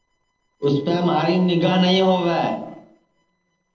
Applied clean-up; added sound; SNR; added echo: neural separator model SepFormer DNS4.